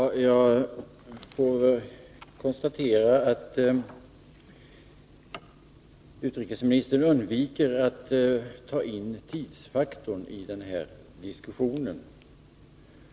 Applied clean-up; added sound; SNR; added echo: none; none; none; none.